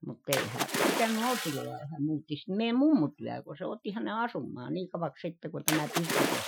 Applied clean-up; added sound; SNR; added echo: classical method Wiener filter.